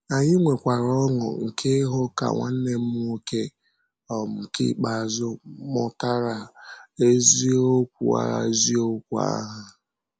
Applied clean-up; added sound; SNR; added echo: none; none; none; none.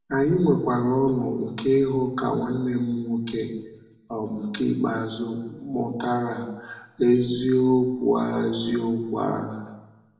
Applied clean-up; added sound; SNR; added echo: none; none; none; reverberation time 0.9 s.